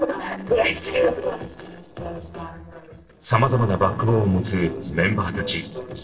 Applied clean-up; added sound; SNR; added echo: neural separator model SepFormer DNS4.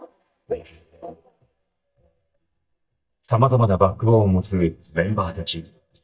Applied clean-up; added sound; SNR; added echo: neural mask model DeepFilterNet 3.